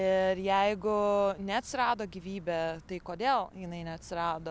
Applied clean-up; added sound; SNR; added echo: none; none; none; none.